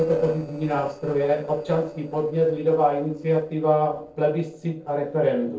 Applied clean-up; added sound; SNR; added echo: neural separator model SepFormer DNS4.